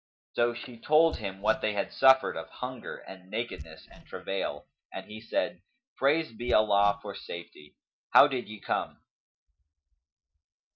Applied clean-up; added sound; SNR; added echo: neural mask model DeepFilterNet 3.